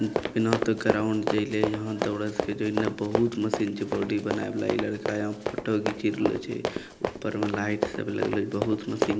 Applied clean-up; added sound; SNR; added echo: none; Run; 4 dB; none.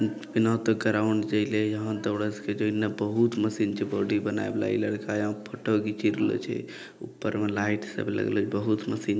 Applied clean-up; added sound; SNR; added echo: none; none; none; none.